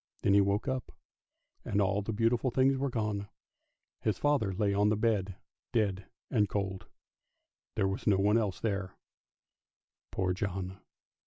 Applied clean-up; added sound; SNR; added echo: none; none; none; none.